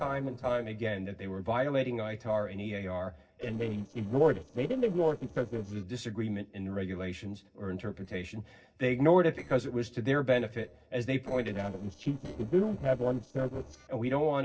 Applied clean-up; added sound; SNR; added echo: neural separator model SepFormer DNS4.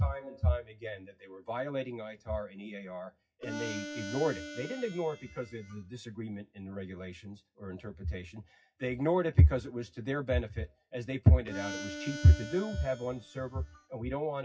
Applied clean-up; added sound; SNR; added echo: classical method WPE with log-MMSE.